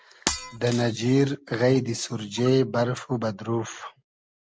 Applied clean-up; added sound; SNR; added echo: none; Shatter; 9 dB; none.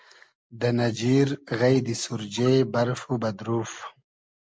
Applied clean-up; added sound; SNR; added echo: none; none; none; none.